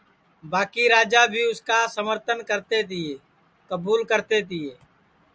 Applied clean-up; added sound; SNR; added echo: none; none; none; none.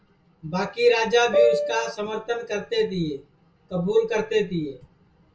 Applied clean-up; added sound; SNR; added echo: none; Piano; -4 dB; reverberation time 0.2 s.